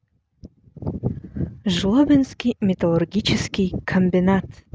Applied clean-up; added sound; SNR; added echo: none; none; none; none.